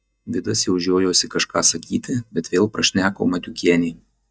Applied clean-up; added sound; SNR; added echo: neural mask model DeepFilterNet 3.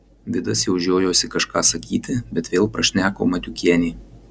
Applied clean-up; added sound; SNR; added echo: none; none; none; none.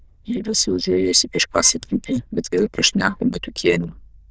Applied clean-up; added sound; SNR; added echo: neural diffusion model UNIVERSE++.